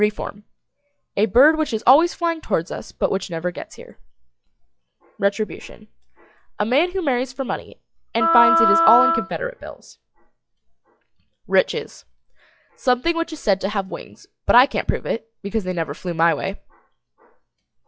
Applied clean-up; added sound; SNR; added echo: classical method log-MMSE.